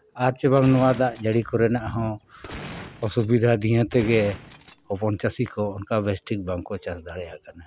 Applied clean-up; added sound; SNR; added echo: none; Gunshot, gunfire; 16 dB; none.